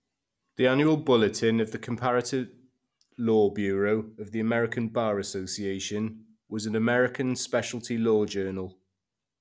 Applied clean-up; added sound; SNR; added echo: none; none; none; none.